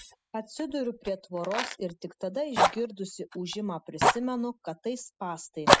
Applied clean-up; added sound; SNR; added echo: classical method spectral subtraction.